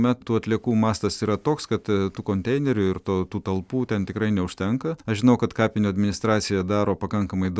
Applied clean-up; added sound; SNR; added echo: none; none; none; none.